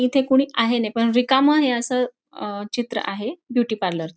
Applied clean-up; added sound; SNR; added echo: none; none; none; none.